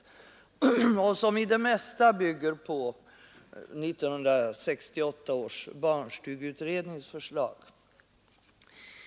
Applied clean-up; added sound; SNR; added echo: none; none; none; none.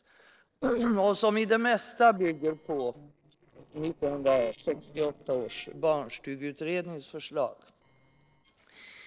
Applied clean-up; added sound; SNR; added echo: neural separator model SepFormer DNS4.